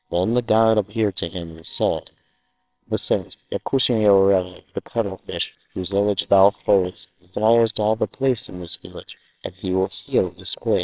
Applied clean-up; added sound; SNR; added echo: neural separator model SepFormer WHAMR!.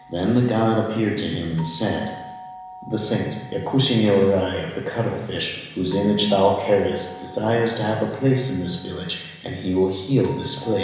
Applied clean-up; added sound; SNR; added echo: none; Doorbell; 20 dB; reverberation time 1.0 s.